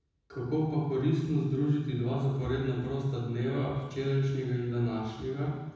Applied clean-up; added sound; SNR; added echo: none; none; none; reverberation time 1.1 s.